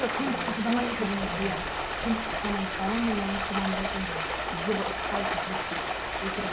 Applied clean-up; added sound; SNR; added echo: none; Stream; -1 dB; reverberation time 0.7 s.